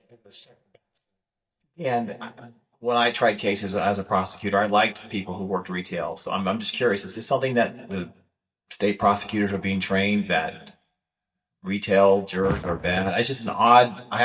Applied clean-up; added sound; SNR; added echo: neural mask model DeepFilterNet 3.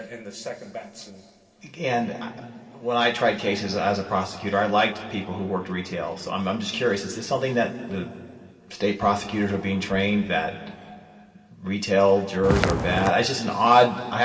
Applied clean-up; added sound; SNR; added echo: none; Walk, footsteps; -1 dB; reverberation time 2.5 s.